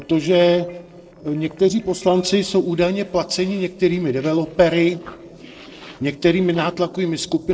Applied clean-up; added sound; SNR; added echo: neural separator model SepFormer DNS4.